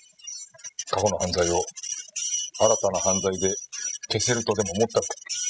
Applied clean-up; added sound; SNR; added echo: classical method spectral subtraction.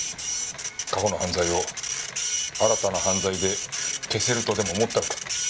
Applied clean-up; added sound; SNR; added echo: none; Printer; 2 dB; none.